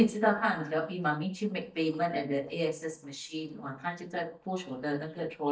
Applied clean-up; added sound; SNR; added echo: neural mask model DeepFilterNet 3.